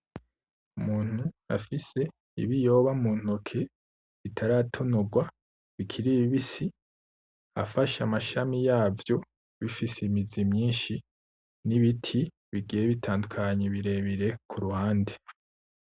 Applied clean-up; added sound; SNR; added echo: none; none; none; none.